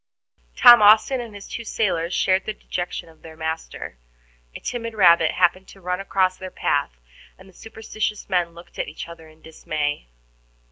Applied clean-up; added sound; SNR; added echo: none; none; none; none.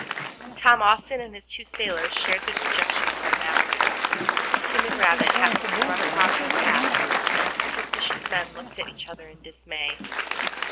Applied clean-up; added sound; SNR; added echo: none; Applause; -2 dB; none.